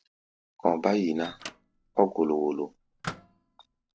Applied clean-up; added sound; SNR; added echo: none; Microwave oven; 17 dB; none.